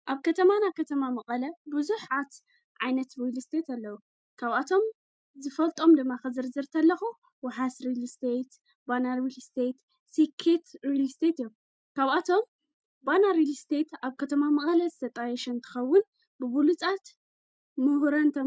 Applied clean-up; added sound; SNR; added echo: none; none; none; none.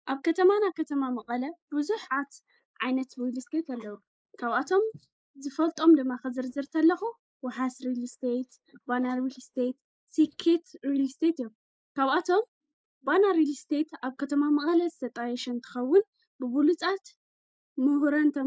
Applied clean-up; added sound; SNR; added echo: neural mask model Resemble Enhance denoiser.